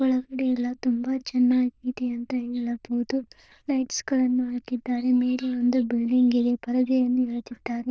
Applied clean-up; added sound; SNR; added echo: neural diffusion model UNIVERSE++.